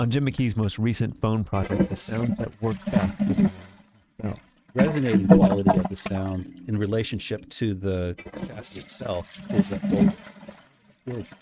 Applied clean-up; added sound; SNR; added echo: neural mask model RNNoise.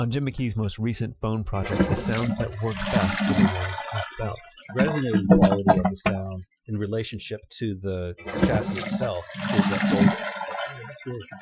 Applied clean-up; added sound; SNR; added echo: classical method Wiener filter.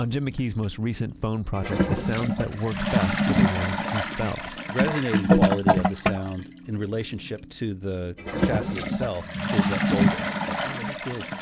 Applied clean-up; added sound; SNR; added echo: none; Toilet flush / Gurgling; -3 dB; none.